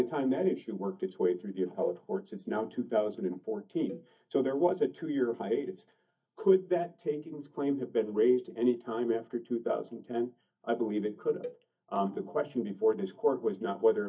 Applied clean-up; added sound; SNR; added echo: neural mask model DeepFilterNet 3.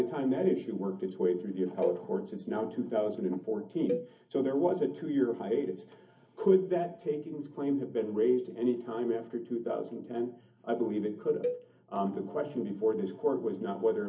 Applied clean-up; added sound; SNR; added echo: none; Cowbell; 10 dB; reverberation time 0.3 s.